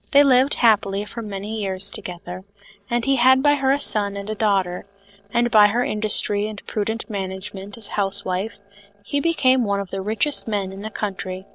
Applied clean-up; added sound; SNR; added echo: neural separator model SepFormer DNS4.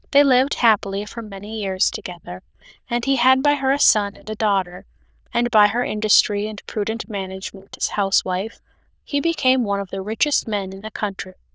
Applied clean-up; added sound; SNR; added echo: neural diffusion model UNIVERSE++.